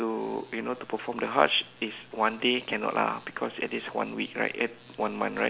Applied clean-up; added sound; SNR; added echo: none; none; none; none.